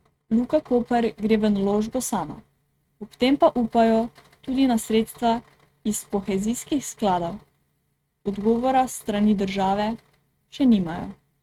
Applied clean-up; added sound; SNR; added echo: neural mask model RNNoise.